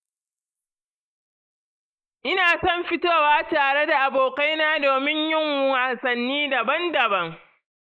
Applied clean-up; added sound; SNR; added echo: neural mask model Resemble Enhance denoiser.